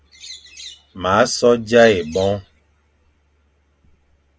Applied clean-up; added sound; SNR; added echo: none; Bird; 19 dB; none.